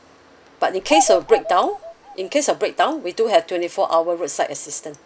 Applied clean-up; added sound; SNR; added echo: none; Bird vocalization, bird call, bird song; 5 dB; none.